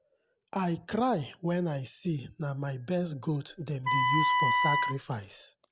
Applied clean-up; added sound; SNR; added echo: none; Wind instrument, woodwind instrument; -5 dB; none.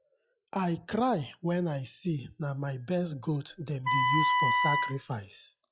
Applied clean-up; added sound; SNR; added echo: classical method log-MMSE.